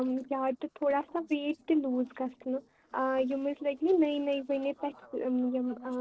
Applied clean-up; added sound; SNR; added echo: neural separator model SepFormer DNS4.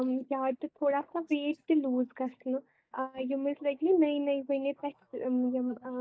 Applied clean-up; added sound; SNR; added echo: neural mask model DeepFilterNet 3.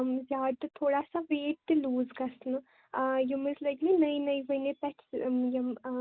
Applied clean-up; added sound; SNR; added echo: none; none; none; none.